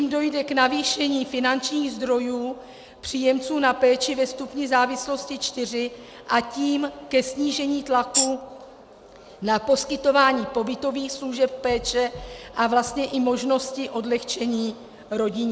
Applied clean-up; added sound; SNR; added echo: none; Tambourine; -1 dB; none.